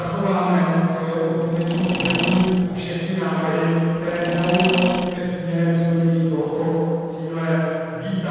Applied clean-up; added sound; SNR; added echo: none; Mechanisms; 7 dB; reverberation time 2.1 s.